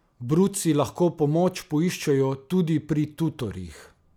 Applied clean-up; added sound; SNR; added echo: none; none; none; none.